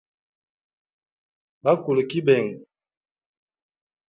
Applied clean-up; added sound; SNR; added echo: none; none; none; none.